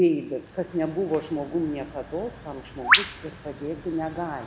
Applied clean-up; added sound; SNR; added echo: none; Bird vocalization, bird call, bird song; -1 dB; none.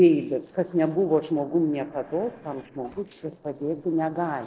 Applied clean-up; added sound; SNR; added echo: neural separator model SepFormer DNS4.